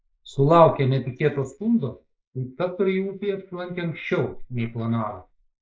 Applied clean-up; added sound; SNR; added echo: neural mask model Resemble Enhance denoiser.